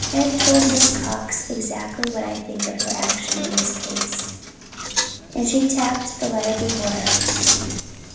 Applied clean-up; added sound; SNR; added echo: none; Coin (dropping); 0 dB; reverberation time 0.9 s.